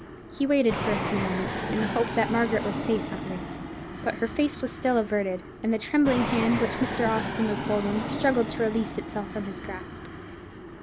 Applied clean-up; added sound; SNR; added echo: none; Fixed-wing aircraft, airplane; 5 dB; none.